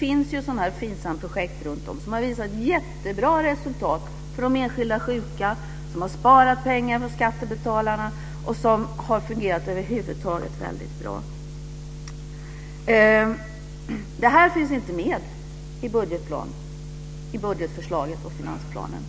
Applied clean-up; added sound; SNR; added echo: none; none; none; none.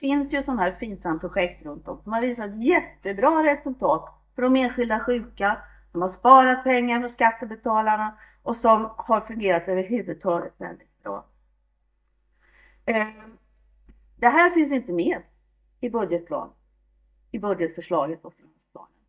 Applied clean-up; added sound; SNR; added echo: neural mask model DeepFilterNet 3.